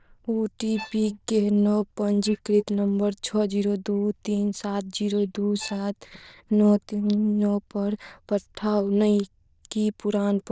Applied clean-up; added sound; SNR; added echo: neural diffusion model UNIVERSE++.